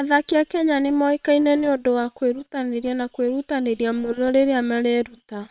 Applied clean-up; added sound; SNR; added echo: neural separator model SepFormer WHAM!.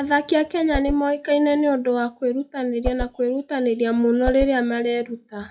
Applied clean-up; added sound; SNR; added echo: classical method log-MMSE.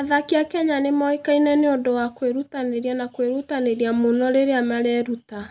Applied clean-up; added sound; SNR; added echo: none; none; none; none.